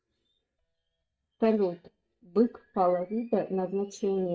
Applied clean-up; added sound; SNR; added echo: neural mask model DeepFilterNet 3.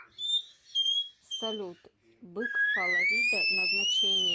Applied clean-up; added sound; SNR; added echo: none; none; none; none.